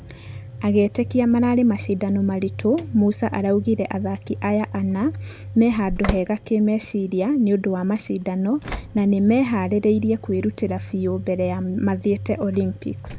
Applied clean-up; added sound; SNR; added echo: none; Slam / Engine; 13 dB; none.